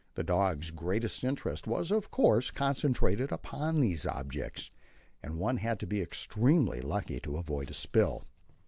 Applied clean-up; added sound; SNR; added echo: none; none; none; none.